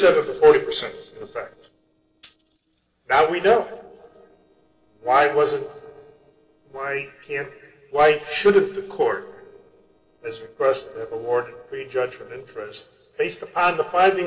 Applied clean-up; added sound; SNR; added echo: neural separator model SepFormer DNS4.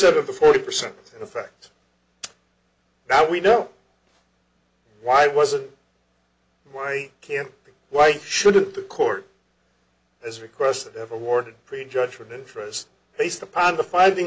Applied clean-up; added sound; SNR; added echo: none; none; none; none.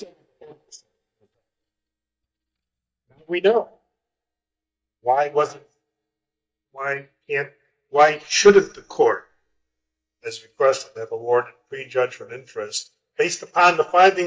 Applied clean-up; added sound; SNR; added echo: neural mask model DeepFilterNet 3.